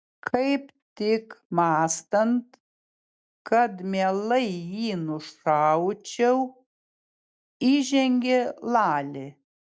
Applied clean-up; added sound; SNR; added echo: none; none; none; none.